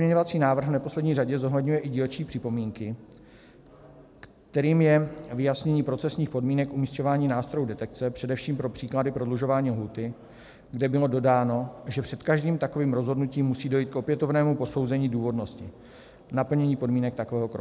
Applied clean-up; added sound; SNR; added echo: none; none; none; none.